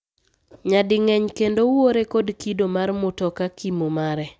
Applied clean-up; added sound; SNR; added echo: none; none; none; none.